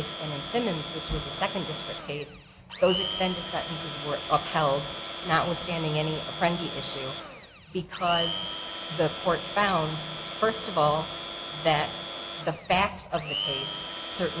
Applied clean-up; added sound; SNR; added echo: none; Domestic sounds, home sounds; 6 dB; none.